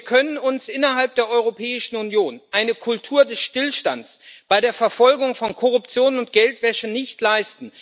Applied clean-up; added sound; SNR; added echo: none; none; none; none.